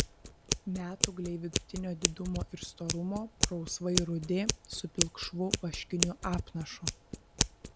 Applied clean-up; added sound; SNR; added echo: none; Scissors; -1 dB; none.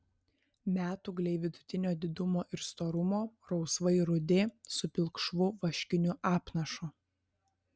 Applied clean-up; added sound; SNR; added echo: none; none; none; none.